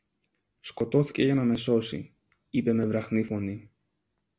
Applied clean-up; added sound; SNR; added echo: none; none; none; none.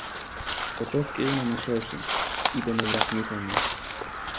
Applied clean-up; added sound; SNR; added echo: none; Crow; 0 dB; none.